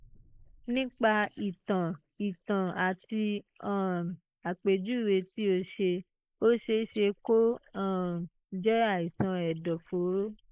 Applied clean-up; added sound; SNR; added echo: neural mask model Resemble Enhance denoiser.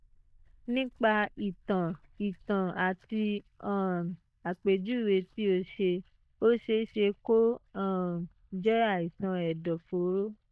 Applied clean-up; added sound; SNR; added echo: neural mask model DeepFilterNet 3.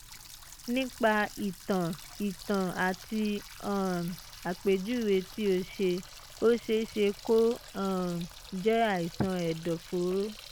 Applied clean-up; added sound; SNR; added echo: none; Water tap, faucet; 17 dB; none.